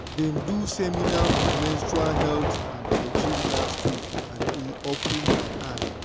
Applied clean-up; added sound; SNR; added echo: none; Fireworks; -3 dB; none.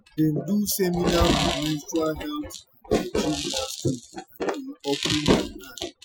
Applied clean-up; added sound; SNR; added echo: classical method Wiener filter.